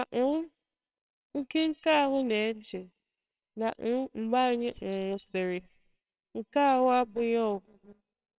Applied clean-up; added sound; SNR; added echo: neural separator model SepFormer WHAMR!.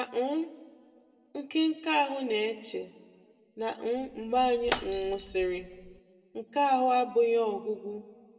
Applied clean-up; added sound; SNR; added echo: none; Shatter; 10 dB; reverberation time 1.2 s.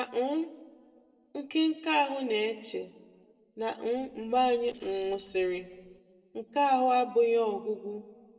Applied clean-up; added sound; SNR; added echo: neural separator model SepFormer DNS4.